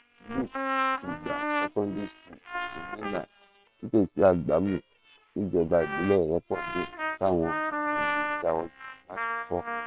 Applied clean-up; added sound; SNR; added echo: neural separator model SepFormer WHAM!.